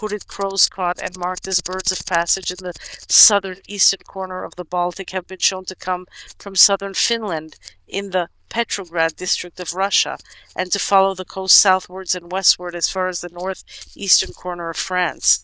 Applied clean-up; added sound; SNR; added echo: neural diffusion model UNIVERSE++.